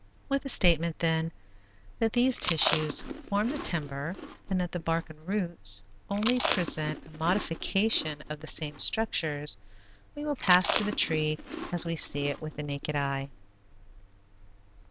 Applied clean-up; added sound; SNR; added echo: none; Chewing, mastication; 6 dB; none.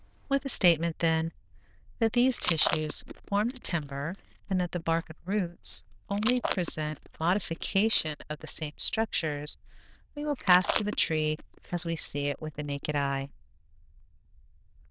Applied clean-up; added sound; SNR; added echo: neural diffusion model UNIVERSE++.